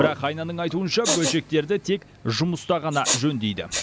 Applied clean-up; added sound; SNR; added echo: none; Respiratory sounds; 6 dB; none.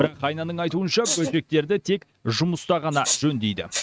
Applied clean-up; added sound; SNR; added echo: neural mask model RNNoise.